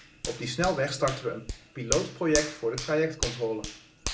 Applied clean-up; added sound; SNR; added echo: none; Hands; 7 dB; none.